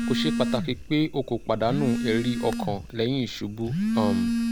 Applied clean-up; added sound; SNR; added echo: none; Telephone; 1 dB; none.